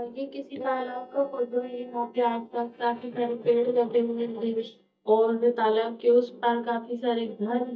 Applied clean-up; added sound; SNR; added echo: neural mask model DeepFilterNet 3.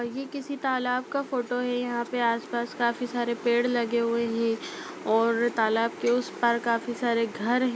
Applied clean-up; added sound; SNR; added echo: none; none; none; none.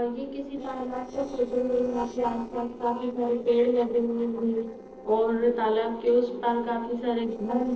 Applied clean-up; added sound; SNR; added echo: neural separator model SepFormer DNS4.